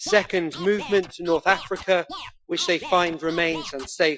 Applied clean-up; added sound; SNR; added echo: classical method Wiener filter.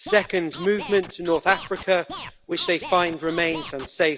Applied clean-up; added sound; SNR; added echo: none; Scratching (performance technique); 14 dB; none.